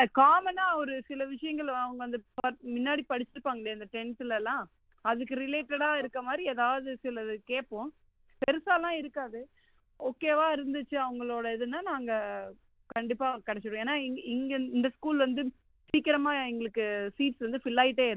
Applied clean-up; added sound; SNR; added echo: neural diffusion model UNIVERSE++.